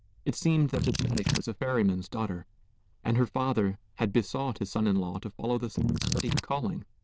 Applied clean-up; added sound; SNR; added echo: neural diffusion model UNIVERSE++.